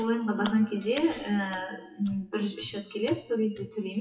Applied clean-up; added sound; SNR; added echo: classical method WPE with log-MMSE.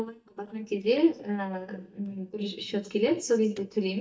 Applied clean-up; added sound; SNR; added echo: neural mask model DeepFilterNet 3.